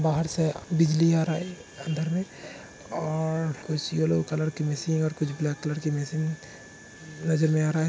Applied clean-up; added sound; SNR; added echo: none; none; none; none.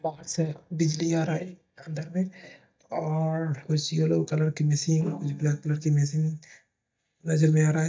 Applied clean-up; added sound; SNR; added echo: neural mask model DeepFilterNet 3.